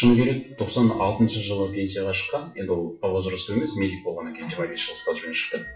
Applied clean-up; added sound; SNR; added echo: classical method WPE with log-MMSE.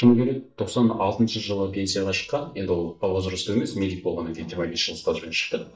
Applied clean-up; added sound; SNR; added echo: neural mask model DeepFilterNet 3.